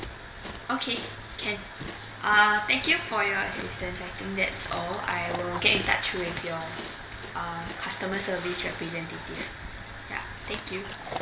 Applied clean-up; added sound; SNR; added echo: none; Chewing, mastication; 11 dB; reverberation time 0.7 s.